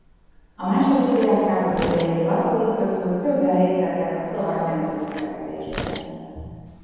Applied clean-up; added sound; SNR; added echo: none; Tearing; 17 dB; reverberation time 2.1 s.